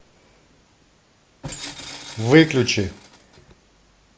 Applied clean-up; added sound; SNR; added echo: none; Tools; 15 dB; none.